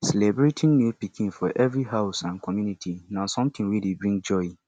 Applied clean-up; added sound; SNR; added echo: none; none; none; none.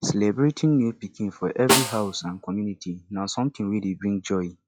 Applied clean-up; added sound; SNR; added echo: classical method log-MMSE.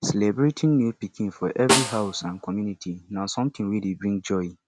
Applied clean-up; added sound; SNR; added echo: none; Snare drum; 4 dB; none.